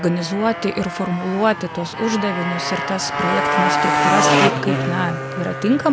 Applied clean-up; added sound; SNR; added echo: none; Motorcycle; 0 dB; none.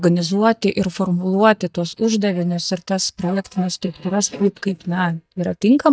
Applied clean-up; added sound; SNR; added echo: neural mask model DeepFilterNet 3.